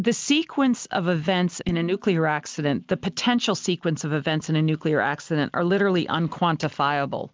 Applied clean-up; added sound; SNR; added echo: neural mask model DeepFilterNet 3.